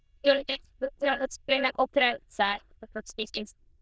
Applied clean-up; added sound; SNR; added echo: neural diffusion model UNIVERSE++.